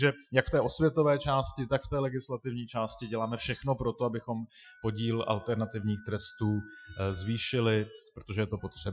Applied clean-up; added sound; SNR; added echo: classical method Wiener filter.